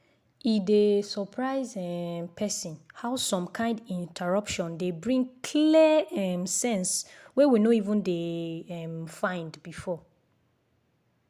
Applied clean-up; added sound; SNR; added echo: none; none; none; none.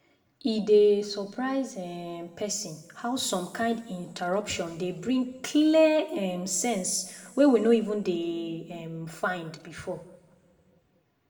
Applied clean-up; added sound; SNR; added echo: none; none; none; reverberation time 1.5 s.